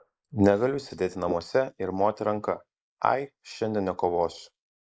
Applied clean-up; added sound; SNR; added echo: neural mask model Resemble Enhance denoiser.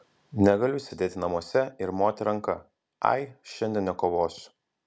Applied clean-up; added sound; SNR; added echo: none; none; none; none.